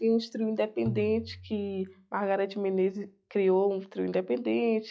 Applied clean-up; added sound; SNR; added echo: classical method log-MMSE.